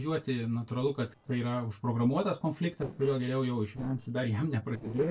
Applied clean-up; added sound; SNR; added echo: neural separator model SepFormer DNS4.